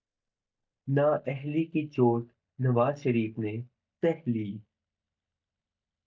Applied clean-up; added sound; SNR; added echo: neural mask model DeepFilterNet 3.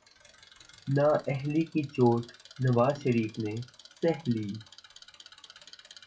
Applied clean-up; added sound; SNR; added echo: classical method WPE with log-MMSE.